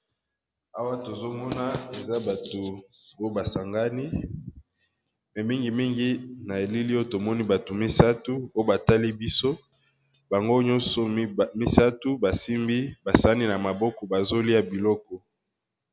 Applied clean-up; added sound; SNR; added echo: none; none; none; none.